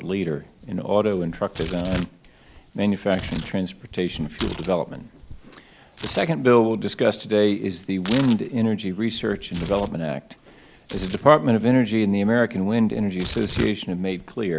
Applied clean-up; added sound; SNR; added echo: none; Tearing; 16 dB; none.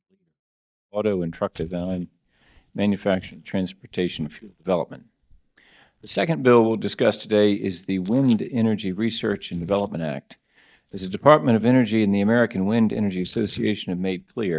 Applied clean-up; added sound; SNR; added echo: neural mask model DeepFilterNet 3.